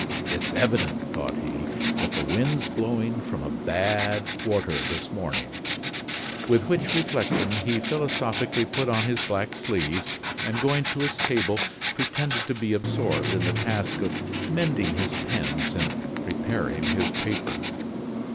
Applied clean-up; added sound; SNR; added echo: none; Writing; 1 dB; none.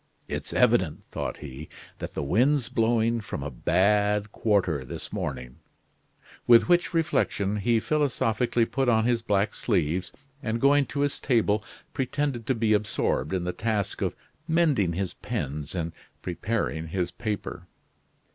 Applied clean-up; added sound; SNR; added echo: none; none; none; none.